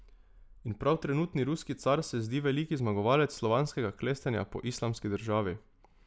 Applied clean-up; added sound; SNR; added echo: none; none; none; none.